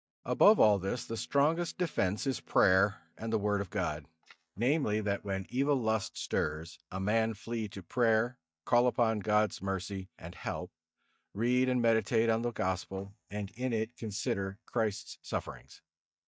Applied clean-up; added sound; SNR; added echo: neural mask model DeepFilterNet 3.